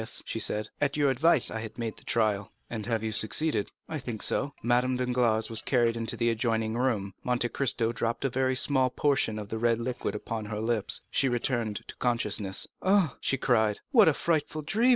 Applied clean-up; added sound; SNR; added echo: neural separator model SepFormer DNS4.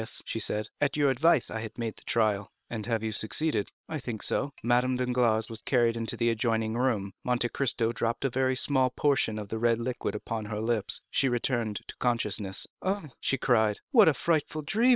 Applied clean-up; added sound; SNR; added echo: neural separator model SepFormer WHAM!.